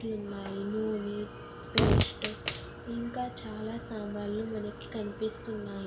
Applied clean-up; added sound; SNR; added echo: none; Fire; -3 dB; reverberation time 0.6 s.